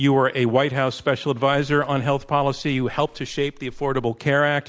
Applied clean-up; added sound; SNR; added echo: none; Livestock, farm animals, working animals; 20 dB; none.